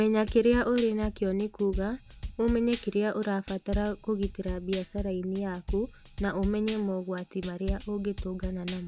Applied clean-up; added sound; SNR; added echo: none; Drum kit; 9 dB; none.